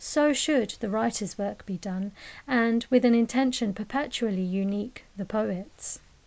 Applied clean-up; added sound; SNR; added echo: none; none; none; none.